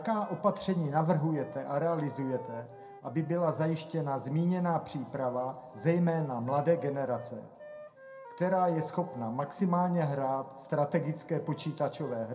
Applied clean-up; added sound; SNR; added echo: none; Wind instrument, woodwind instrument; 20 dB; reverberation time 0.2 s.